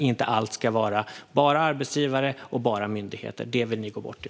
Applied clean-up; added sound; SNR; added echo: none; none; none; none.